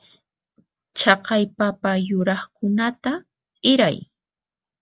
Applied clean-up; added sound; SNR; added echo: none; none; none; none.